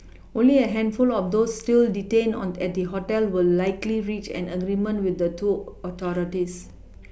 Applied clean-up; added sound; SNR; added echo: none; none; none; none.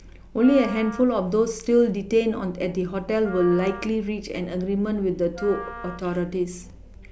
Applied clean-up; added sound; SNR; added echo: none; Wind instrument, woodwind instrument; 18 dB; none.